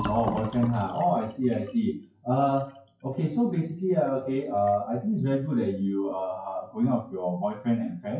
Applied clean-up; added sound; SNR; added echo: classical method WPE with log-MMSE.